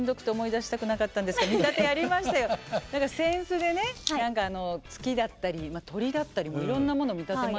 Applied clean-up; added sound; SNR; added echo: none; Camera; 11 dB; none.